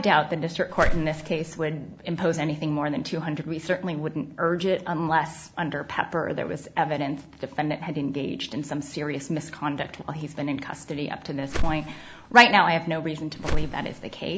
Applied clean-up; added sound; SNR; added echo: none; Whoosh, swoosh, swish; 1 dB; none.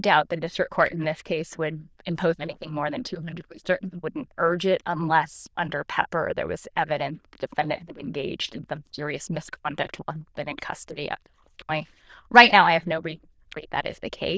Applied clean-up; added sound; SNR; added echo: neural diffusion model UNIVERSE++.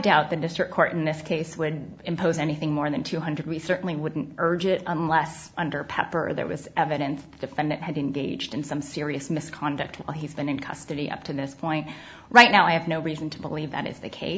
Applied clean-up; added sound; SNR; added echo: none; none; none; none.